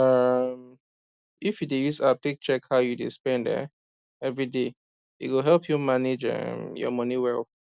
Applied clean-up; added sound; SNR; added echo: none; none; none; none.